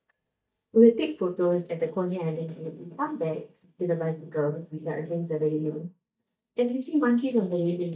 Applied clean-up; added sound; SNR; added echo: neural mask model DeepFilterNet 3.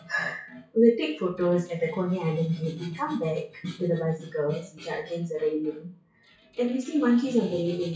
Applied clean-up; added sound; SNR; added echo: classical method WPE with log-MMSE.